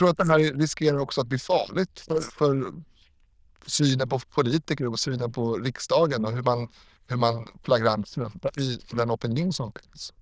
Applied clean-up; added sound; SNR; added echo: neural diffusion model UNIVERSE++.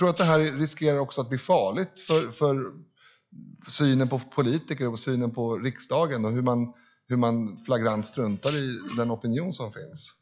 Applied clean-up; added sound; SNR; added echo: classical method log-MMSE.